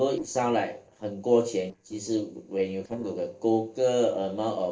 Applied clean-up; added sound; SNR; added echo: neural separator model SepFormer DNS4.